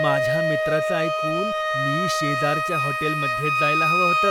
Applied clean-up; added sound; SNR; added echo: none; Wind instrument, woodwind instrument; -5 dB; none.